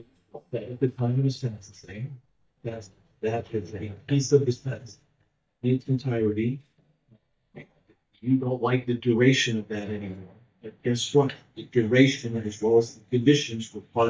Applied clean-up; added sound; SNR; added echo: neural mask model DeepFilterNet 3.